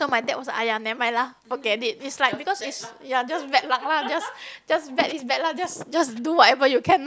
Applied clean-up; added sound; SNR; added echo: none; none; none; none.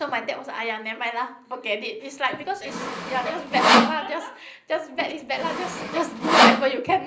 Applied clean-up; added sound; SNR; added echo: none; Sawing; -4 dB; reverberation time 0.5 s.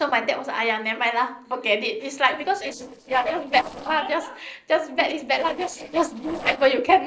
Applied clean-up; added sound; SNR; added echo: neural separator model SepFormer DNS4.